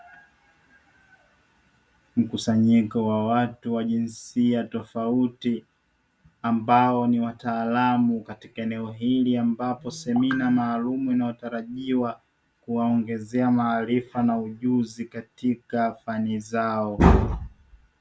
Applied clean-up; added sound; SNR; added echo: none; none; none; none.